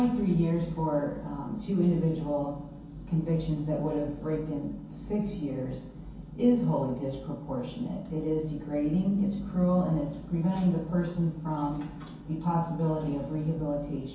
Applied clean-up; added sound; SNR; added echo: none; none; none; reverberation time 0.6 s.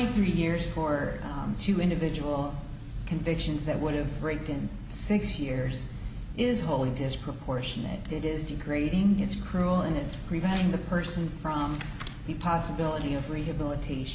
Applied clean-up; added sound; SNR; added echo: none; none; none; none.